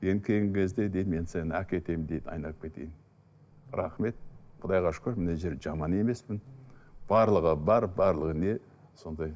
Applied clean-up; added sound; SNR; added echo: none; Buzz; 19 dB; none.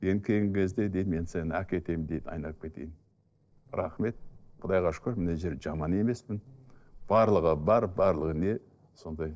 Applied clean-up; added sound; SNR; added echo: neural separator model SepFormer DNS4.